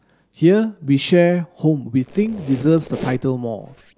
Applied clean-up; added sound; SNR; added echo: none; Squeak; 18 dB; none.